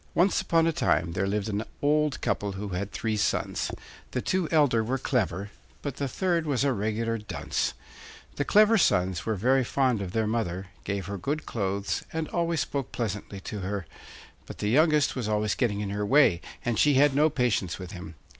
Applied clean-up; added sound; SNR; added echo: none; none; none; none.